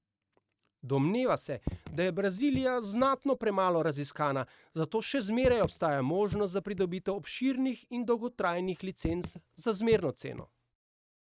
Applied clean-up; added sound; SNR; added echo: neural mask model RNNoise.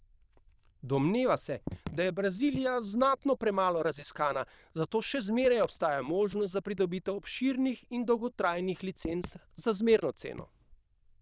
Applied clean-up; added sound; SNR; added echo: neural diffusion model UNIVERSE++.